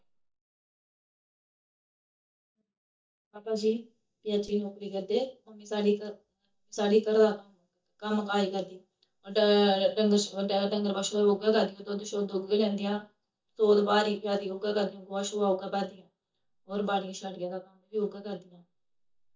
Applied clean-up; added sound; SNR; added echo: neural mask model DeepFilterNet 3.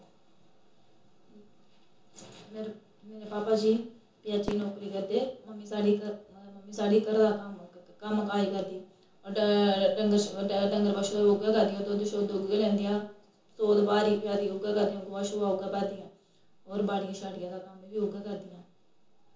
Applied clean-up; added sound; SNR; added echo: none; Fireworks; 17 dB; reverberation time 0.6 s.